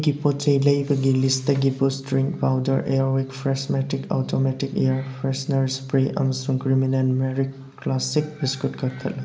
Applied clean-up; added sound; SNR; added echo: none; none; none; none.